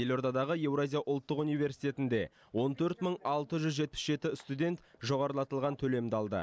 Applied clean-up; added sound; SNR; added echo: none; none; none; none.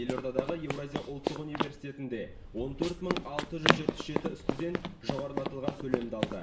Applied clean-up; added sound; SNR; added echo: none; Run; -3 dB; reverberation time 0.5 s.